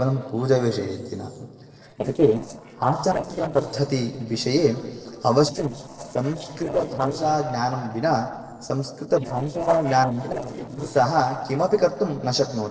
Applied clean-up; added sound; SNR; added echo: neural separator model SepFormer DNS4.